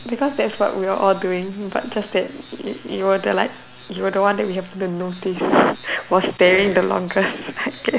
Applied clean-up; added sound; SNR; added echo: none; none; none; none.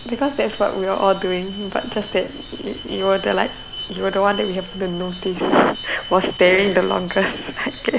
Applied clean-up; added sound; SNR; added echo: none; Alarm; 15 dB; none.